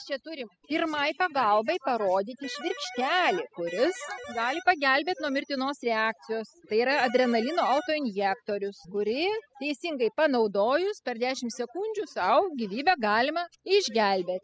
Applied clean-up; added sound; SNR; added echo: classical method spectral subtraction.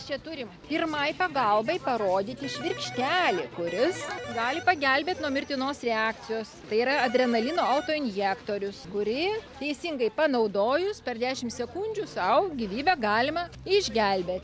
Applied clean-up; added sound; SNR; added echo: none; Electric guitar; 11 dB; none.